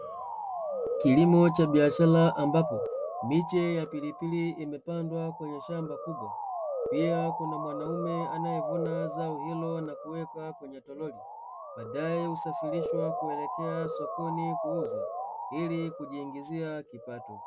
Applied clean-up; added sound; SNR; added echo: none; Motor vehicle (road) / Siren; 5 dB; none.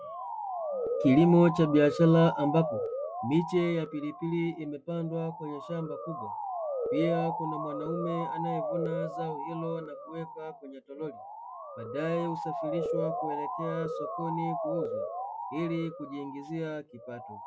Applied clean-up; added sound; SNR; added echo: classical method log-MMSE.